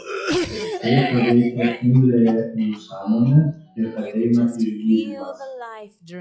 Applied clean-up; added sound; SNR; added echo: classical method WPE with log-MMSE.